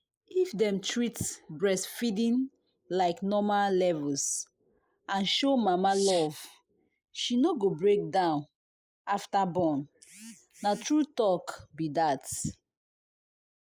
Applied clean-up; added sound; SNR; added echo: neural mask model Resemble Enhance denoiser.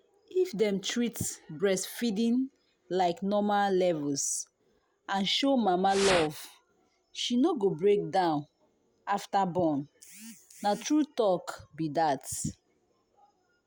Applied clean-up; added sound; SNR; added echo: none; Fire; 1 dB; none.